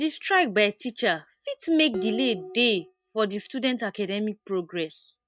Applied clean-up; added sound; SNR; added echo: neural mask model RNNoise.